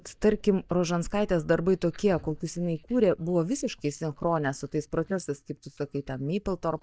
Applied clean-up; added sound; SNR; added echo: neural mask model DeepFilterNet 3.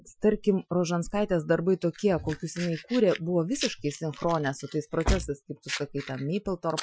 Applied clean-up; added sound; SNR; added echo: classical method Wiener filter.